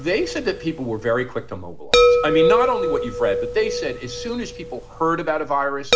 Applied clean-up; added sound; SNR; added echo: none; Chime; -1 dB; none.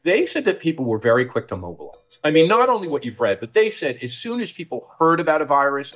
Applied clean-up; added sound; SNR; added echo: neural mask model DeepFilterNet 3.